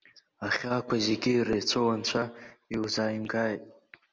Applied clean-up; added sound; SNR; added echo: none; none; none; none.